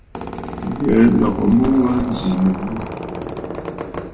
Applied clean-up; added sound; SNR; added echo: none; Squeak; 10 dB; reverberation time 0.2 s.